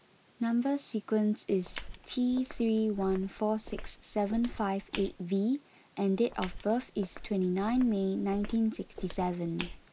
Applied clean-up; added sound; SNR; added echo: none; Walk, footsteps; 13 dB; none.